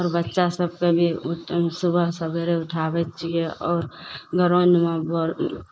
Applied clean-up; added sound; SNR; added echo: neural mask model Resemble Enhance denoiser.